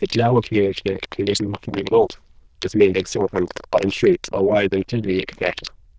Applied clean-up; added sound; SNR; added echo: neural diffusion model UNIVERSE++.